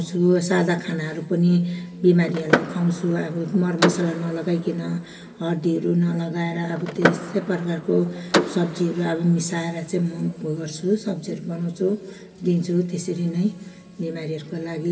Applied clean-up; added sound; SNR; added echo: none; Door / Car; 5 dB; reverberation time 2.1 s.